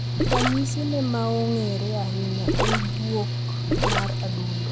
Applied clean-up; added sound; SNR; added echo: none; Gurgling + Mechanical fan / Engine; -4 dB; none.